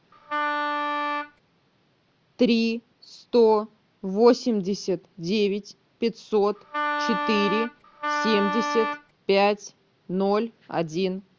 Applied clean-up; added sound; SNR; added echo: none; Wind instrument, woodwind instrument; 2 dB; none.